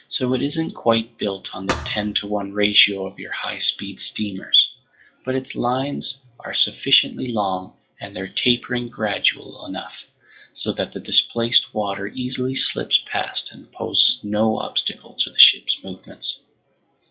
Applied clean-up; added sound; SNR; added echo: classical method log-MMSE.